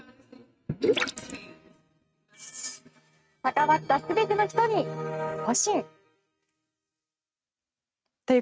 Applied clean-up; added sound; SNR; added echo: neural mask model RNNoise.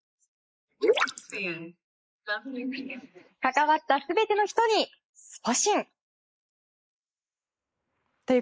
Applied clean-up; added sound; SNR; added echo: neural mask model Resemble Enhance denoiser.